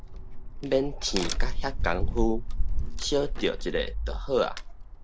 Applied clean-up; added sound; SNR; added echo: none; Crack; -3 dB; none.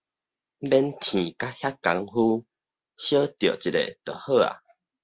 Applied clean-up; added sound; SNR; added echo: none; none; none; none.